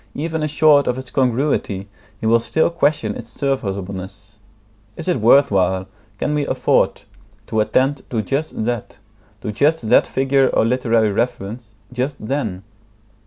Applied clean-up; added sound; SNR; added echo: none; none; none; none.